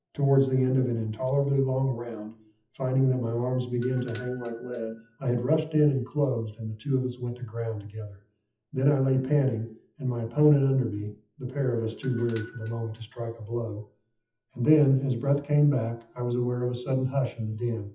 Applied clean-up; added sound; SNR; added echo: classical method WPE with log-MMSE.